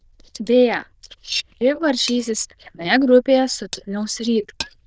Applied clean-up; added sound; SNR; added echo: neural diffusion model UNIVERSE++.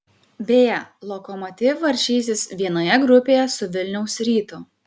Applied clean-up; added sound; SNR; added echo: none; none; none; none.